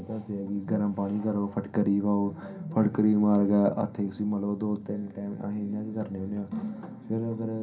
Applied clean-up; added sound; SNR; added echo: none; none; none; reverberation time 0.3 s.